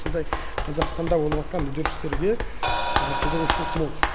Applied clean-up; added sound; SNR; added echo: none; Run + Crash cymbal; -3 dB; none.